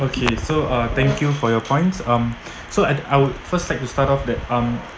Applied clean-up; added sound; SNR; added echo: none; none; none; none.